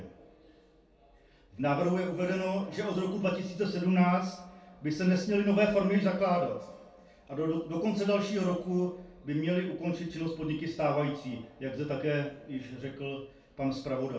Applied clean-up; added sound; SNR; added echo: none; none; none; reverberation time 0.3 s.